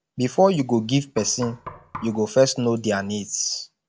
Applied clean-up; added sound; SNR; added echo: none; Knock; 18 dB; none.